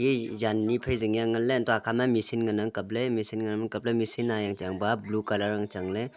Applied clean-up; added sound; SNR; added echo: none; none; none; none.